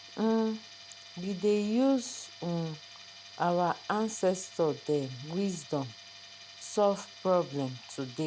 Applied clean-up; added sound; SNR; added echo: none; Tools; 18 dB; none.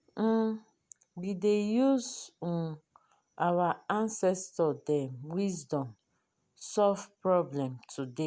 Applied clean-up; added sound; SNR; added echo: none; none; none; none.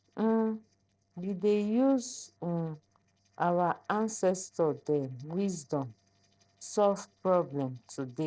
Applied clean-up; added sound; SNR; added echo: neural separator model SepFormer DNS4.